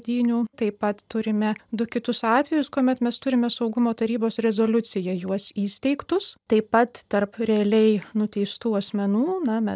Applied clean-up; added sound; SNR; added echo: none; none; none; none.